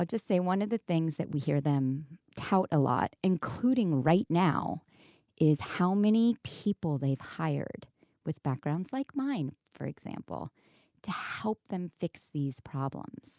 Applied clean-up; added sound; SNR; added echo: none; none; none; none.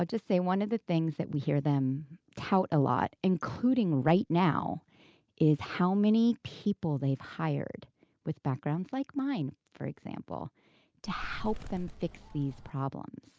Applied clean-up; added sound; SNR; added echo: none; Bird; 11 dB; none.